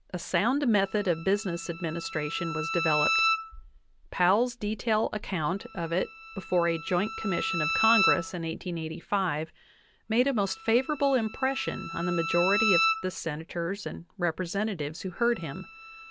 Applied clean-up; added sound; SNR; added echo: none; Bowed string instrument; 5 dB; none.